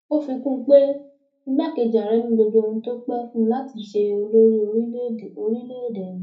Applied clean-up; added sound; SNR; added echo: none; none; none; reverberation time 0.3 s.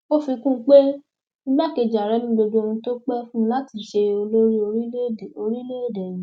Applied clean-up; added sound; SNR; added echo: none; none; none; none.